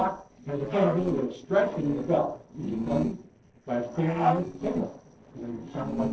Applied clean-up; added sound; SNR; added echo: neural separator model SepFormer DNS4.